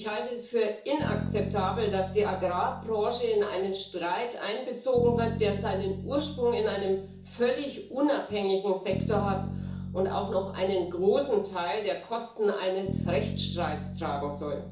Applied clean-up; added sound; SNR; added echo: none; Bass guitar; 8 dB; reverberation time 0.8 s.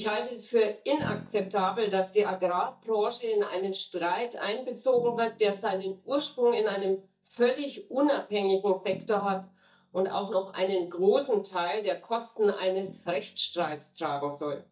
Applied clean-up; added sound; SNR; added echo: neural mask model DeepFilterNet 3.